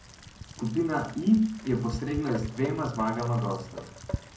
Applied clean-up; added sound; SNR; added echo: none; Rain; 12 dB; reverberation time 0.6 s.